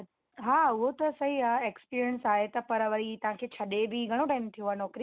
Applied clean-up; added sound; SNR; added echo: none; none; none; none.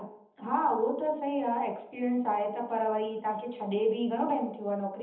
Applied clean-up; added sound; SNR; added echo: none; none; none; reverberation time 0.8 s.